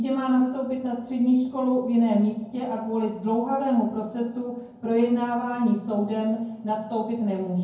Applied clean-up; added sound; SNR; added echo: none; none; none; reverberation time 0.9 s.